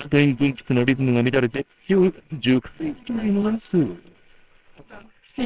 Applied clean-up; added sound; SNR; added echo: neural separator model SepFormer WHAMR!.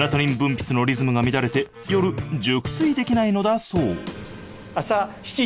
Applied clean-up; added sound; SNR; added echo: none; none; none; none.